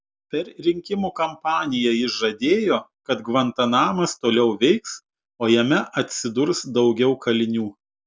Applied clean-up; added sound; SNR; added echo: none; none; none; none.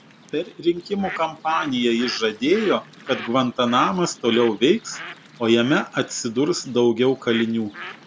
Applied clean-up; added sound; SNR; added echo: none; Bird; 17 dB; none.